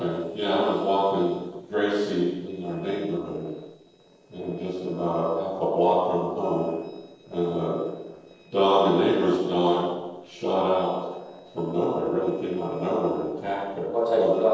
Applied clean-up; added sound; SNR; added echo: neural separator model SepFormer DNS4.